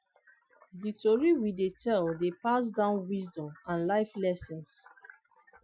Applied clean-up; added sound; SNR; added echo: classical method Wiener filter.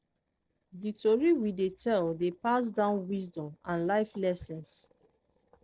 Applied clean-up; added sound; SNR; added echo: neural separator model SepFormer DNS4.